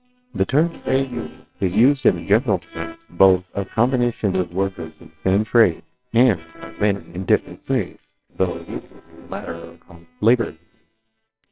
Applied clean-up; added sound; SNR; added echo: neural separator model SepFormer WHAMR!.